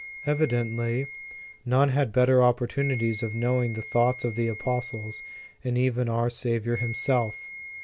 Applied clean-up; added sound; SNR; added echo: none; Wind instrument, woodwind instrument; 14 dB; none.